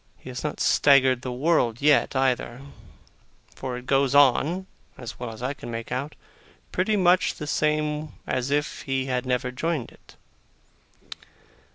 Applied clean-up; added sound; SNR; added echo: none; none; none; none.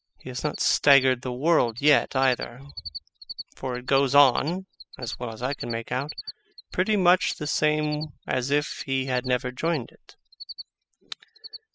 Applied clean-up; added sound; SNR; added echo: classical method spectral subtraction.